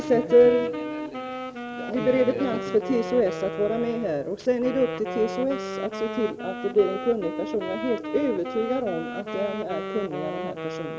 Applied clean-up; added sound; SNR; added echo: none; Wind instrument, woodwind instrument; 8 dB; none.